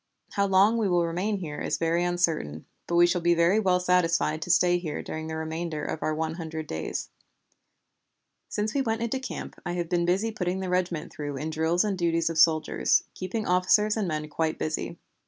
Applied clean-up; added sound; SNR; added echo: none; none; none; none.